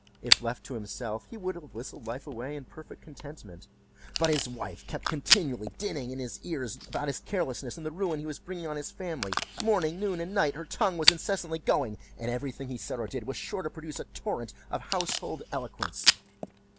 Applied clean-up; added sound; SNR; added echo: none; Packing tape, duct tape / Tearing; 2 dB; none.